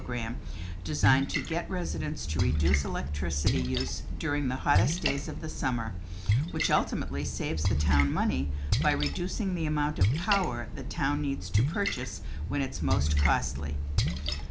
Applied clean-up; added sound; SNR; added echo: none; Splash, splatter; -2 dB; none.